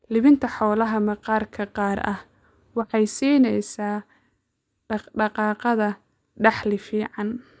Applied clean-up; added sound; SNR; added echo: neural mask model DeepFilterNet 3.